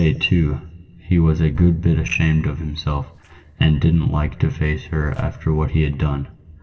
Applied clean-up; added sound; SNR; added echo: neural separator model SepFormer DNS4.